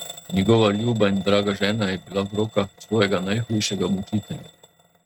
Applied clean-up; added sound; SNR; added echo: neural mask model RNNoise.